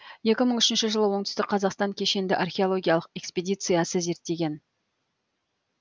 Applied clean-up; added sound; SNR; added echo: none; none; none; none.